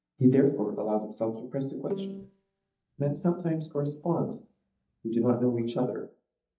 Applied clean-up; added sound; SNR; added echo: neural mask model DeepFilterNet 3.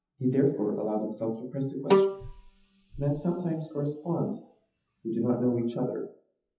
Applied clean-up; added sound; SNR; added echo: classical method WPE with log-MMSE.